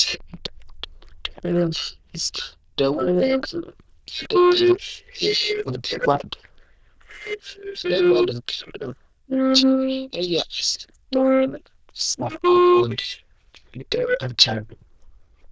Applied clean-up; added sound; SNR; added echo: neural diffusion model UNIVERSE++.